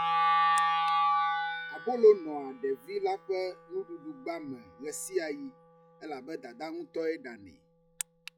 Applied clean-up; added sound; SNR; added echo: classical method log-MMSE.